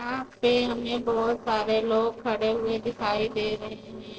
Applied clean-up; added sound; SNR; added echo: neural separator model SepFormer DNS4.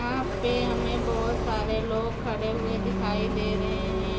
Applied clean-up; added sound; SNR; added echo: none; Engine; -1 dB; reverberation time 0.9 s.